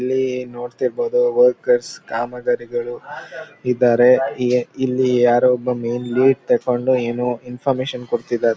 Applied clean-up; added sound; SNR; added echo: none; none; none; none.